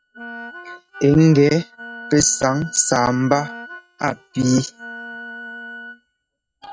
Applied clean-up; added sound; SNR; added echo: neural mask model RNNoise.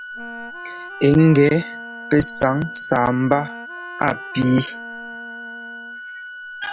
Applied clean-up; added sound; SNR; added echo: none; Organ + Wind instrument, woodwind instrument; 13 dB; none.